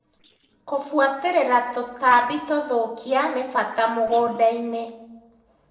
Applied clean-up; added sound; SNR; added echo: neural separator model SepFormer DNS4.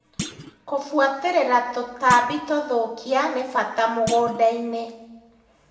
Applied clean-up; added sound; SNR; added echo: none; Thump, thud; 15 dB; reverberation time 1.0 s.